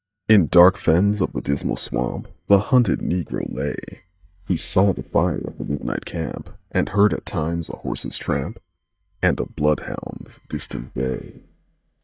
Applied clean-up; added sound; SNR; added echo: neural mask model DeepFilterNet 3.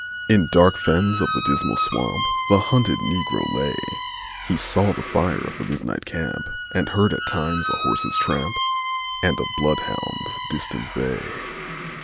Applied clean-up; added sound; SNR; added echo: none; Squeak; 5 dB; none.